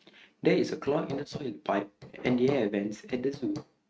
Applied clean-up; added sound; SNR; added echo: neural mask model RNNoise.